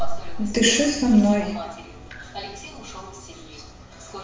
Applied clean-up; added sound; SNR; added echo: none; none; none; reverberation time 0.7 s.